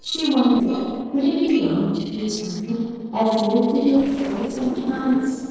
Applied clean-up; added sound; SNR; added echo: neural separator model SepFormer DNS4.